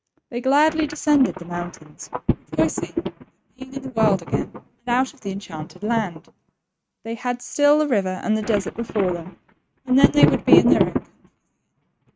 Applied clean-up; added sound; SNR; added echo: neural mask model RNNoise.